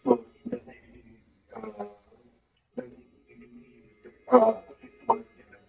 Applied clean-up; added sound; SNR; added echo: neural mask model DeepFilterNet 3.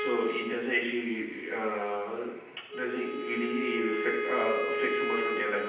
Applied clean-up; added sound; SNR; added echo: none; Wind instrument, woodwind instrument; 3 dB; reverberation time 0.9 s.